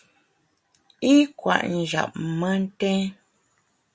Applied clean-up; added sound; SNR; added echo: none; none; none; none.